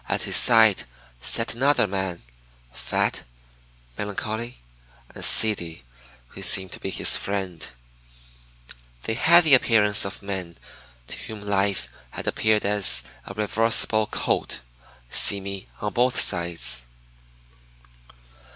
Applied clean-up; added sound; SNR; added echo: none; none; none; none.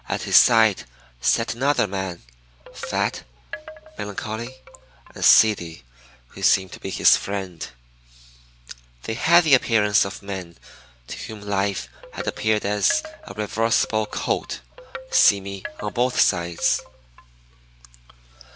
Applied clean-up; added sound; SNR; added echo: none; Wind chime; 15 dB; none.